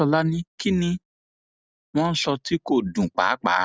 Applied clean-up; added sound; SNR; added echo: none; none; none; none.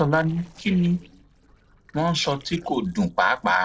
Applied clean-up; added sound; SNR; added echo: neural separator model SepFormer DNS4.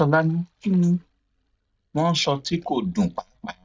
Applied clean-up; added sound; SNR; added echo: neural mask model DeepFilterNet 3.